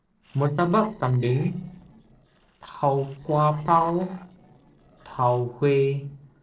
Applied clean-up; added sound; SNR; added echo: neural separator model SepFormer DNS4.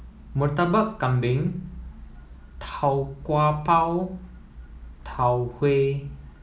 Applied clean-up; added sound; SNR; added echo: none; none; none; none.